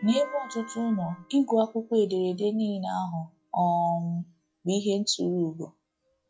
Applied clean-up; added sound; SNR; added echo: classical method log-MMSE.